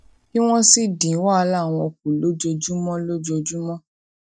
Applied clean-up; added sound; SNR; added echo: neural mask model DeepFilterNet 3.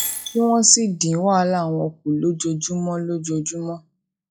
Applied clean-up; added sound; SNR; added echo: classical method log-MMSE.